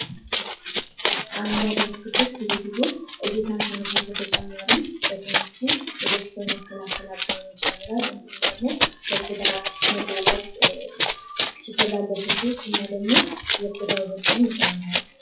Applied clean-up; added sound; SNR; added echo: classical method WPE with log-MMSE.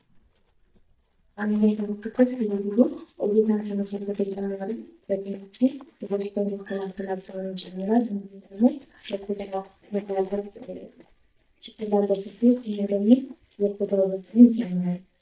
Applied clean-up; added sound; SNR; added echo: neural mask model DeepFilterNet 3.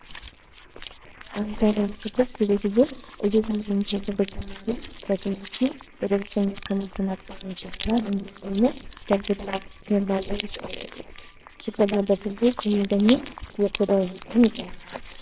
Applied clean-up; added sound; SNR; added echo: neural separator model SepFormer WHAMR!.